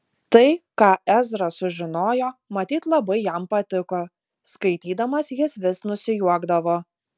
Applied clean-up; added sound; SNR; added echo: none; none; none; none.